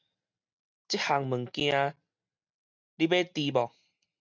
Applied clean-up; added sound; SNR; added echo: none; none; none; none.